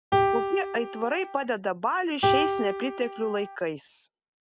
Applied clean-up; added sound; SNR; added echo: none; Piano; -2 dB; none.